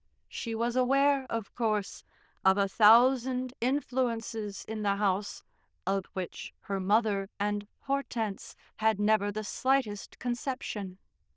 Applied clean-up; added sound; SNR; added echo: neural diffusion model UNIVERSE++.